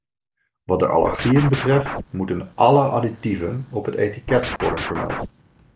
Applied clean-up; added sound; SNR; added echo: none; Scratching (performance technique); 7 dB; none.